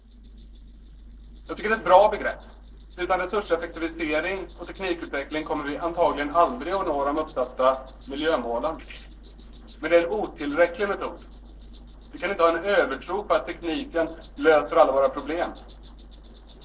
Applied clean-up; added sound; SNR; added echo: neural separator model SepFormer DNS4.